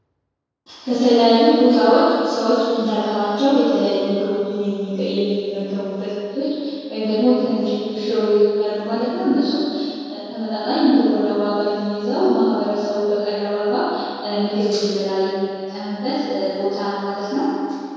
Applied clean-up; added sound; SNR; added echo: none; none; none; reverberation time 2.2 s.